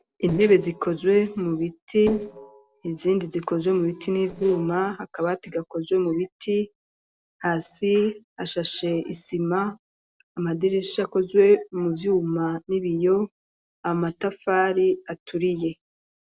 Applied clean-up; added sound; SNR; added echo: neural separator model SepFormer DNS4.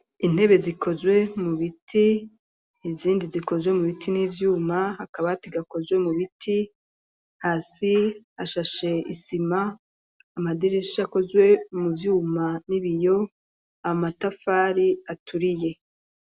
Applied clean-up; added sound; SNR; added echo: none; none; none; none.